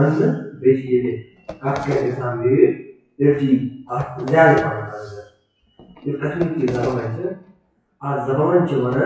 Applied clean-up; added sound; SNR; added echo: classical method WPE with log-MMSE.